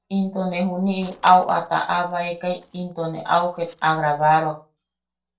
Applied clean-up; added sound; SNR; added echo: neural separator model SepFormer DNS4.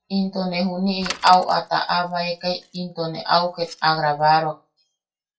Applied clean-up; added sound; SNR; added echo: classical method WPE with log-MMSE.